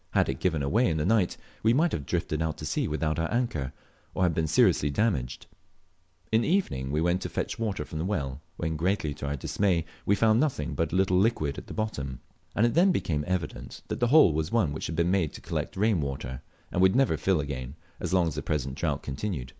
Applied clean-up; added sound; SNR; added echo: none; none; none; none.